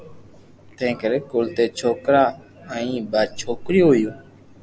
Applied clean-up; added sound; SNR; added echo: none; Chewing, mastication; 19 dB; none.